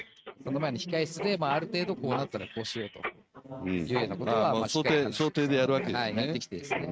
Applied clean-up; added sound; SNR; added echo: neural mask model RNNoise.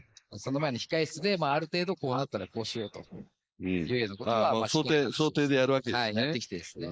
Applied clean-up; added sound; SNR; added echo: neural mask model Resemble Enhance denoiser.